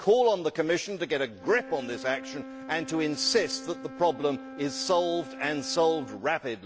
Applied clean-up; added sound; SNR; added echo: none; Wind instrument, woodwind instrument; 15 dB; none.